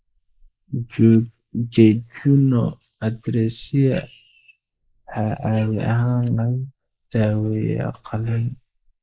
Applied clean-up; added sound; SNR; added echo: neural mask model Resemble Enhance denoiser.